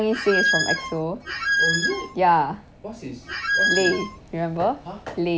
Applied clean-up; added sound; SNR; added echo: none; Squeak; -1 dB; none.